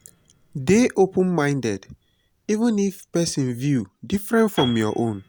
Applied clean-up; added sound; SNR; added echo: none; Piano; 19 dB; none.